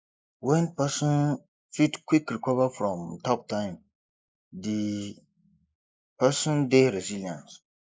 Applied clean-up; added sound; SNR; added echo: neural mask model Resemble Enhance denoiser.